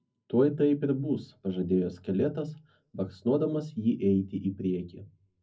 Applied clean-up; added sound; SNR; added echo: none; none; none; reverberation time 0.4 s.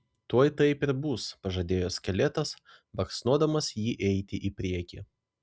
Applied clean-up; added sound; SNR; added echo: none; none; none; none.